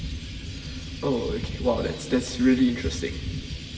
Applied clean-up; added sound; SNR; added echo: none; Chirp, tweet; 17 dB; reverberation time 1.7 s.